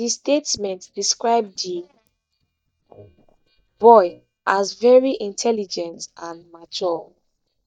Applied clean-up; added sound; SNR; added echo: neural mask model DeepFilterNet 3.